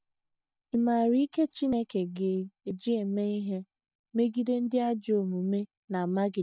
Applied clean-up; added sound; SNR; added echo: neural mask model DeepFilterNet 3.